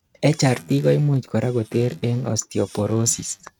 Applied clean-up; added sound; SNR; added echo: neural mask model RNNoise.